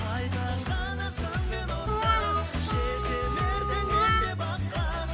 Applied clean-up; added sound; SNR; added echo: none; Harmonica; 0 dB; none.